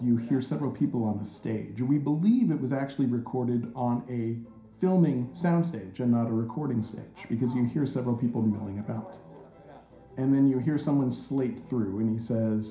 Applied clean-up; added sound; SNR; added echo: none; none; none; reverberation time 0.5 s.